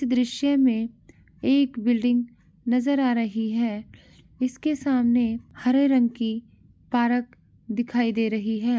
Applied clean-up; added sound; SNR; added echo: none; none; none; none.